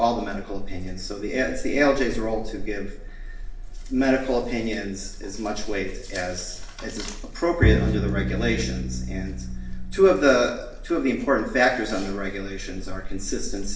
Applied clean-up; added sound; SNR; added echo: none; Bowed string instrument; 1 dB; reverberation time 0.9 s.